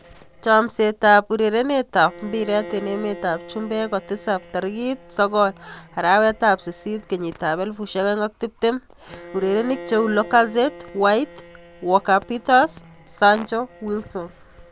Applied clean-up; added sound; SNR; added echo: none; Bowed string instrument; 20 dB; none.